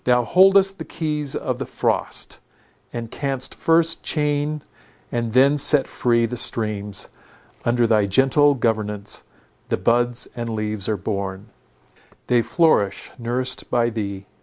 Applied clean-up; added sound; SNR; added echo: none; none; none; none.